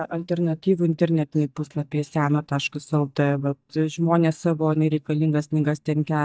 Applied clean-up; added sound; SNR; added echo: neural mask model DeepFilterNet 3.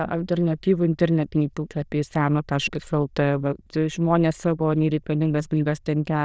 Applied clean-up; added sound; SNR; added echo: neural diffusion model UNIVERSE++.